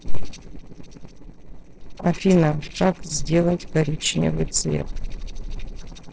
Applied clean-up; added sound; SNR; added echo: neural separator model SepFormer DNS4.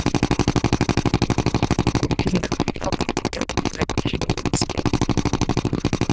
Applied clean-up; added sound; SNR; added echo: neural diffusion model UNIVERSE++.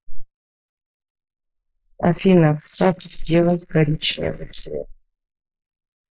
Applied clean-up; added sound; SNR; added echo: neural mask model Resemble Enhance denoiser.